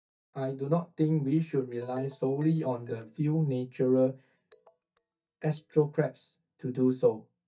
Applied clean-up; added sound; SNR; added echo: neural mask model DeepFilterNet 3.